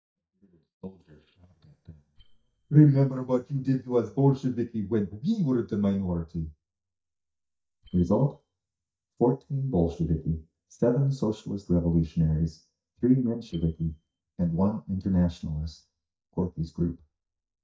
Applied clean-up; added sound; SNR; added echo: neural mask model DeepFilterNet 3.